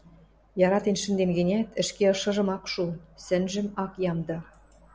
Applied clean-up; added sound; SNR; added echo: none; none; none; none.